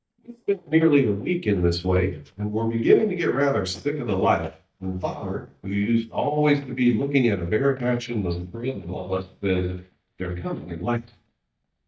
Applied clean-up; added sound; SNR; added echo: neural mask model DeepFilterNet 3.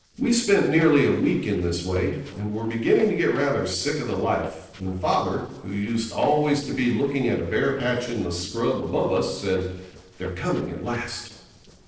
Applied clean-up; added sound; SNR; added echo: neural separator model SepFormer DNS4.